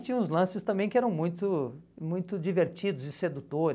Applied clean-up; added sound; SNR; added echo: none; none; none; none.